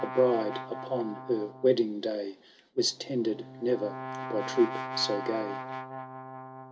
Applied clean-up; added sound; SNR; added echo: none; Brass instrument; 9 dB; none.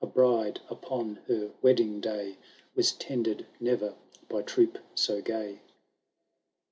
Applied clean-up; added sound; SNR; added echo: none; none; none; none.